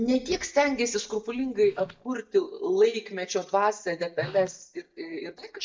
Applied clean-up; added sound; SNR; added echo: neural mask model DeepFilterNet 3.